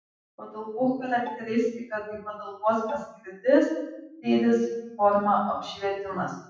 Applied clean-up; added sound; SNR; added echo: classical method WPE with log-MMSE.